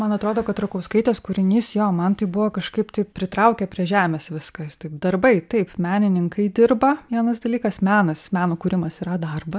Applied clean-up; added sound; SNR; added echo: none; none; none; none.